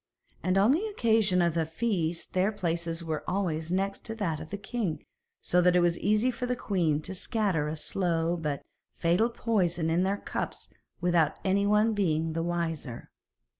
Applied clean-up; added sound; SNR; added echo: none; none; none; none.